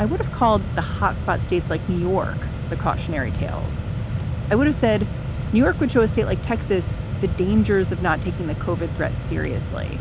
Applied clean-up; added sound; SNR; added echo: none; Mechanisms; 3 dB; none.